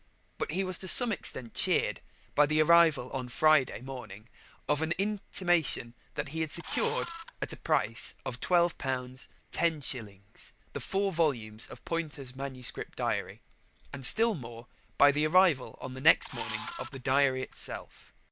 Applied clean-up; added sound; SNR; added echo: none; Camera; 11 dB; none.